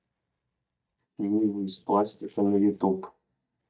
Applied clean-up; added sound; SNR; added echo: neural mask model DeepFilterNet 3.